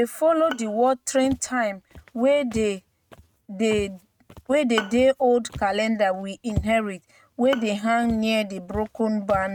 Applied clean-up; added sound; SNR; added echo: neural mask model RNNoise.